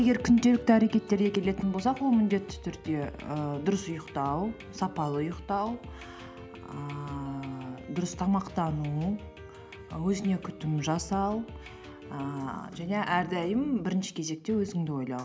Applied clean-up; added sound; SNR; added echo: none; none; none; none.